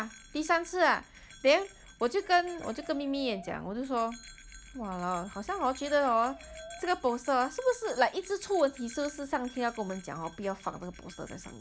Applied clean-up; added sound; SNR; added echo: none; Chicken, rooster + Bell; 20 dB; none.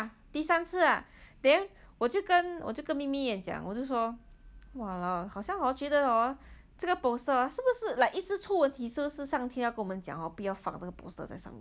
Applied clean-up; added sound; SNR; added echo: none; none; none; none.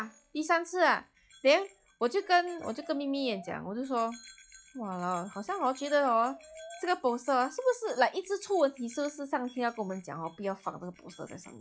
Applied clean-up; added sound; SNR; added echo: classical method log-MMSE.